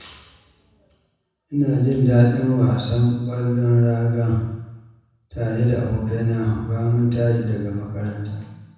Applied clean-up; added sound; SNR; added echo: none; none; none; reverberation time 1.1 s.